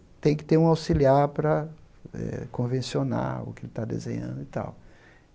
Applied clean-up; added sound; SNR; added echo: none; none; none; none.